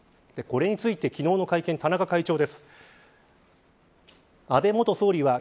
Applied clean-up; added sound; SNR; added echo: none; none; none; none.